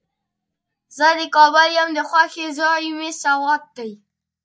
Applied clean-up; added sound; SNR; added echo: neural mask model DeepFilterNet 3.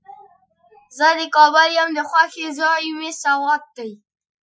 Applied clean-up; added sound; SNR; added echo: classical method Wiener filter.